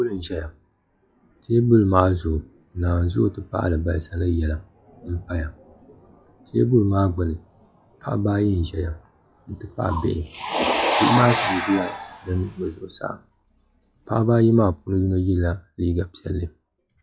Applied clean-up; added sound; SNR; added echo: classical method log-MMSE.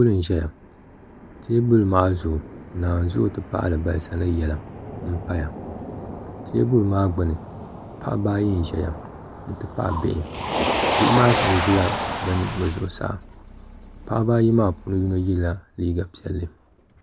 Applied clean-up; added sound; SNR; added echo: none; Motor vehicle (road); 7 dB; none.